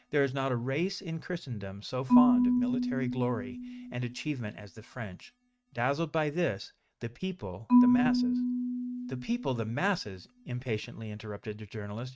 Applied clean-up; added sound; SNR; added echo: neural mask model RNNoise.